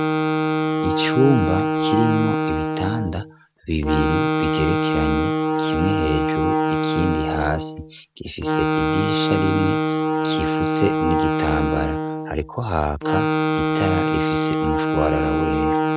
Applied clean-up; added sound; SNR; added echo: none; Wind instrument, woodwind instrument; -4 dB; none.